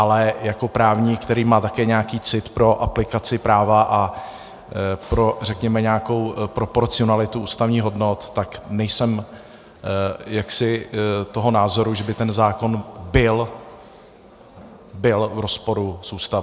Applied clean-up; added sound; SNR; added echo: none; none; none; none.